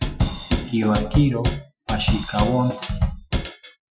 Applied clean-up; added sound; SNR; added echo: classical method Wiener filter.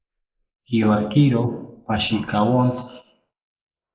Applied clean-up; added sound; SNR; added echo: neural mask model Resemble Enhance denoiser.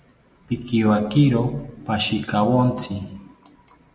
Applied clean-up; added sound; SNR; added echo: none; none; none; none.